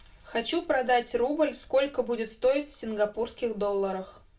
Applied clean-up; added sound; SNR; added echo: none; none; none; reverberation time 0.2 s.